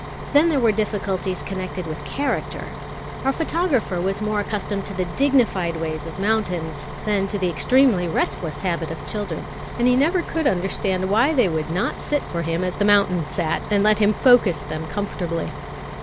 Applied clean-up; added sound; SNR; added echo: none; Bus; 10 dB; none.